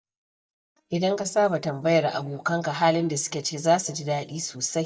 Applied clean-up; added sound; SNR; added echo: neural mask model DeepFilterNet 3.